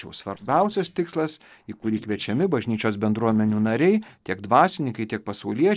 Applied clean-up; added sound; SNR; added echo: neural separator model SepFormer DNS4.